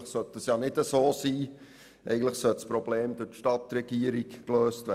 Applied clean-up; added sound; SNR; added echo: none; none; none; none.